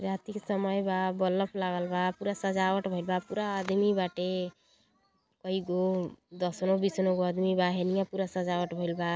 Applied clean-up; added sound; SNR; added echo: none; none; none; none.